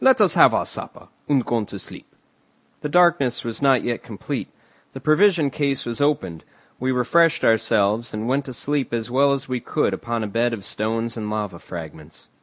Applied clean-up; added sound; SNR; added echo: none; none; none; none.